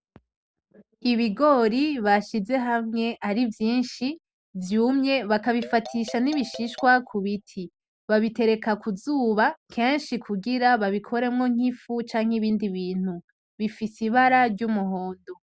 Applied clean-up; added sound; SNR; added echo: none; Marimba, xylophone; 17 dB; none.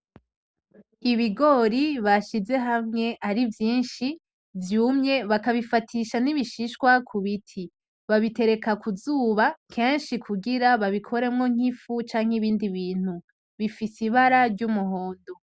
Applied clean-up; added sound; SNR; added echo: none; none; none; none.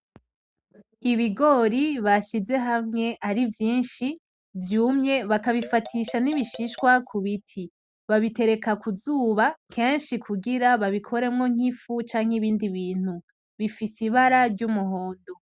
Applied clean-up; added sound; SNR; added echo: neural mask model RNNoise.